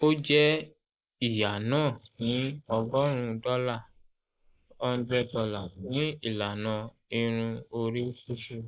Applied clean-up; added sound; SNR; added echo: neural mask model Resemble Enhance denoiser.